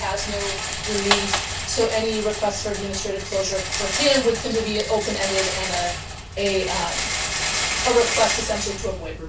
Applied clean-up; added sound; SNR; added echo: none; Rattle; 2 dB; reverberation time 0.2 s.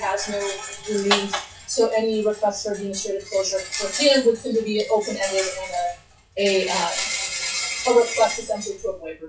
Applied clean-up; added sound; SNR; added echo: classical method WPE with log-MMSE.